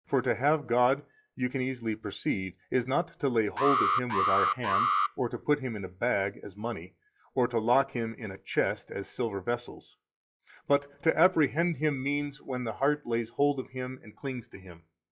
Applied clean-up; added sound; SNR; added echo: classical method log-MMSE.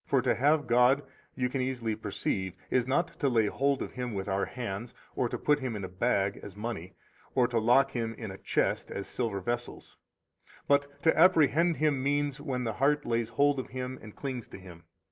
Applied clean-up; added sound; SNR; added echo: none; none; none; none.